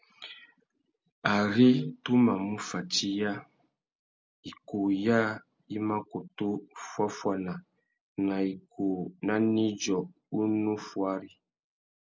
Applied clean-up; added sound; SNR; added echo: none; none; none; none.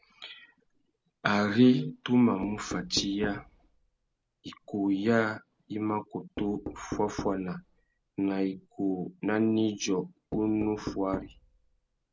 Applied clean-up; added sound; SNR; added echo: none; Knock; 15 dB; none.